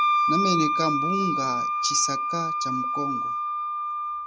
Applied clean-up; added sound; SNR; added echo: none; Wind instrument, woodwind instrument; -5 dB; none.